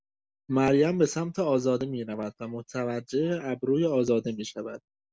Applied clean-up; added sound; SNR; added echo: none; none; none; none.